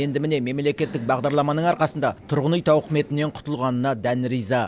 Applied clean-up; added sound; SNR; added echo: none; none; none; none.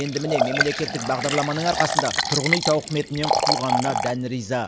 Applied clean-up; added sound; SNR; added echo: none; Liquid; 0 dB; none.